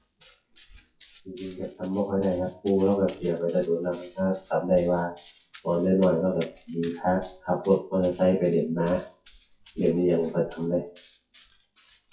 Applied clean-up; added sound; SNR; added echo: classical method WPE with log-MMSE.